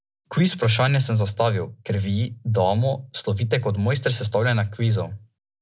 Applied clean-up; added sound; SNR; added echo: none; none; none; none.